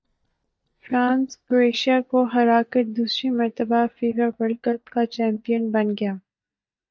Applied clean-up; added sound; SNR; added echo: neural mask model DeepFilterNet 3.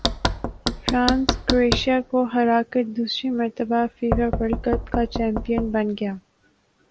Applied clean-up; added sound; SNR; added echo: none; Knock; 5 dB; none.